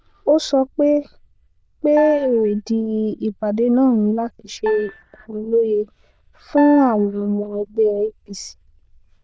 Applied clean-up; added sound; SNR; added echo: neural diffusion model UNIVERSE++.